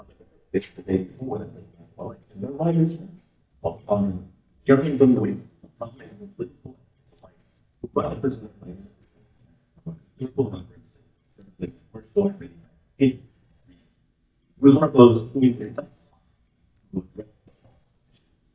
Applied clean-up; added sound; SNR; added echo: neural mask model DeepFilterNet 3.